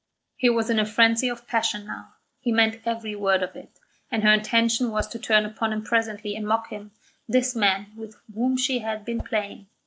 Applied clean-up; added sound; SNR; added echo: neural separator model SepFormer DNS4.